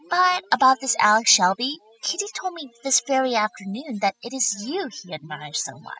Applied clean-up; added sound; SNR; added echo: classical method spectral subtraction.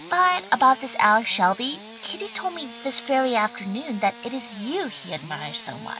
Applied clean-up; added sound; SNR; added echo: none; Engine starting / Sawing; 17 dB; none.